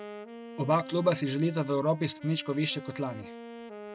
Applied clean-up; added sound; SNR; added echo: none; Wind instrument, woodwind instrument; 14 dB; none.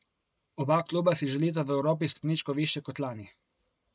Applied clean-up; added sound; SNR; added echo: none; none; none; none.